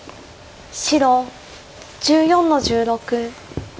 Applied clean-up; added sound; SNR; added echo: none; none; none; none.